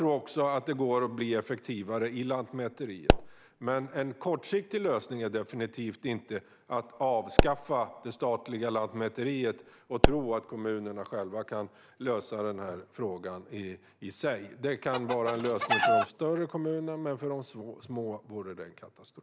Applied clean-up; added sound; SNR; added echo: none; Explosion + Chicken, rooster; -3 dB; none.